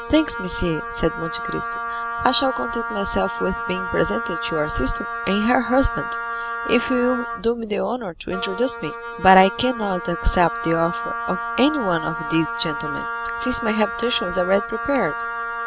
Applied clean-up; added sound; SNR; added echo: none; Wind instrument, woodwind instrument; 6 dB; none.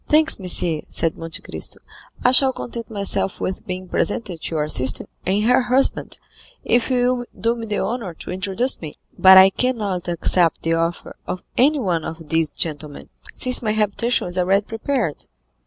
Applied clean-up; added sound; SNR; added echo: none; none; none; none.